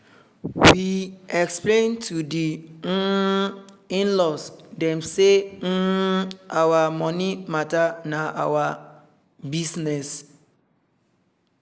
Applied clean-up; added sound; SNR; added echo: none; none; none; none.